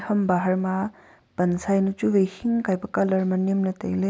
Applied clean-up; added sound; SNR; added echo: none; none; none; none.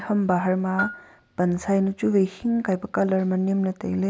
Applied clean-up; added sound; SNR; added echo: none; Bell; 14 dB; none.